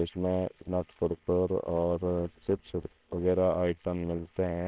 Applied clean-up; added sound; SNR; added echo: neural separator model SepFormer WHAMR!.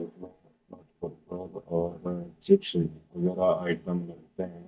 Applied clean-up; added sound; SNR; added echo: neural mask model DeepFilterNet 3.